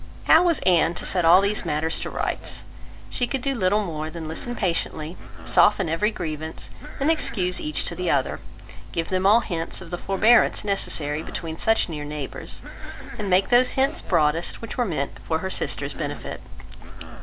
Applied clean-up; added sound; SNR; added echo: none; Cough; 20 dB; none.